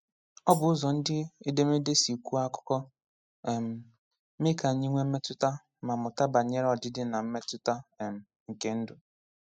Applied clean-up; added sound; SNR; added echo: classical method spectral subtraction.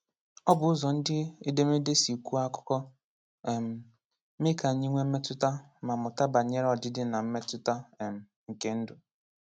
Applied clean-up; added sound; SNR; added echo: neural mask model RNNoise.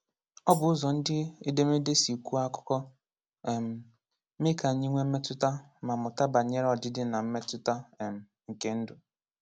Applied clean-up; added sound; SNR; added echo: none; Tambourine; 15 dB; none.